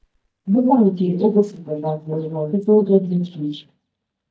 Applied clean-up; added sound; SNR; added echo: neural mask model DeepFilterNet 3.